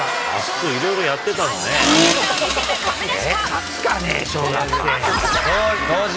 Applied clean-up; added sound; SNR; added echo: none; Accelerating, revving, vroom; 2 dB; none.